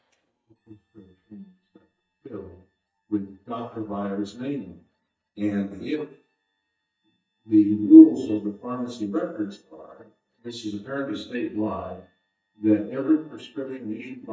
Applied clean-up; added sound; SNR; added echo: neural mask model DeepFilterNet 3.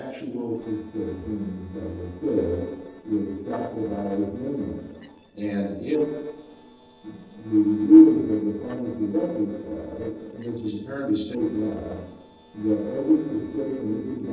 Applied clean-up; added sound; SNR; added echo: neural separator model SepFormer DNS4.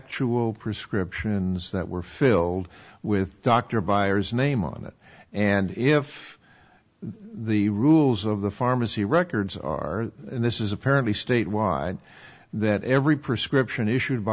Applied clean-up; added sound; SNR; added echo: none; none; none; none.